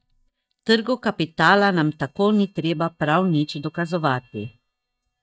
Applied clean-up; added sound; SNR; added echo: neural mask model DeepFilterNet 3.